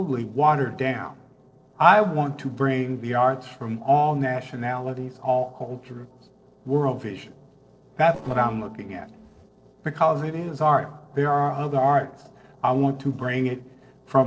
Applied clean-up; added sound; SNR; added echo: neural separator model SepFormer DNS4.